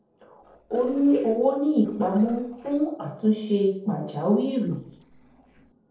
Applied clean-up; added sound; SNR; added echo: neural separator model SepFormer DNS4.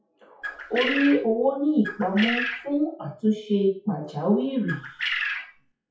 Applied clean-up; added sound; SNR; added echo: classical method WPE with log-MMSE.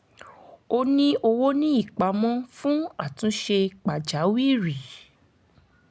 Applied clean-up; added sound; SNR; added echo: none; none; none; none.